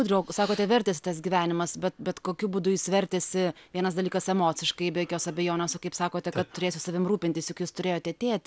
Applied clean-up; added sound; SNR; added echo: none; none; none; none.